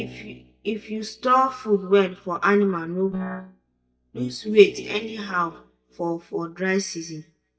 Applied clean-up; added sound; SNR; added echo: neural mask model DeepFilterNet 3.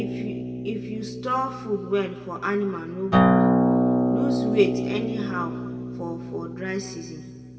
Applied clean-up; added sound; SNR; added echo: none; Acoustic guitar; -4 dB; reverberation time 1.4 s.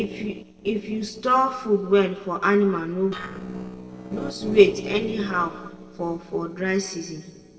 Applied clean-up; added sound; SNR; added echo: neural separator model SepFormer DNS4.